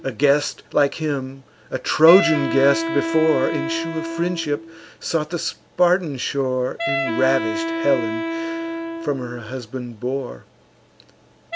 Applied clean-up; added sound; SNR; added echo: none; Wind instrument, woodwind instrument; 6 dB; none.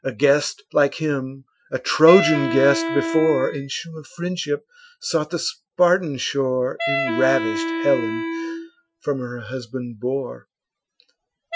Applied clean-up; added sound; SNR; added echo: classical method Wiener filter.